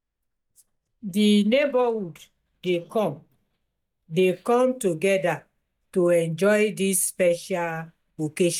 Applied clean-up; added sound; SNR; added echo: neural mask model DeepFilterNet 3.